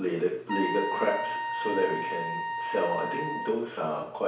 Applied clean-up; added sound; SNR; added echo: none; Trumpet; 3 dB; reverberation time 0.6 s.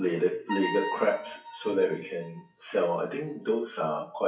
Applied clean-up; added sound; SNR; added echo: classical method WPE with log-MMSE.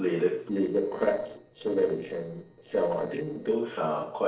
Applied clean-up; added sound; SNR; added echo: neural separator model SepFormer DNS4.